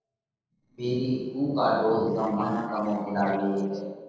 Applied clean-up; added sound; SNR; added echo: neural separator model SepFormer DNS4.